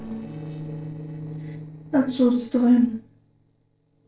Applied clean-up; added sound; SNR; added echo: neural separator model SepFormer DNS4.